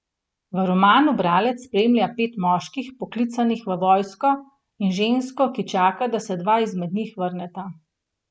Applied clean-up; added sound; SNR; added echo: none; none; none; none.